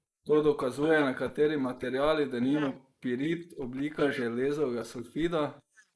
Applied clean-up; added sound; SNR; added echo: neural mask model Resemble Enhance denoiser.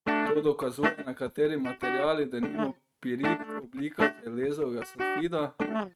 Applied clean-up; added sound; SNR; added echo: neural mask model RNNoise.